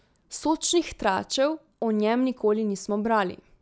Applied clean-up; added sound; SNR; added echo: none; none; none; none.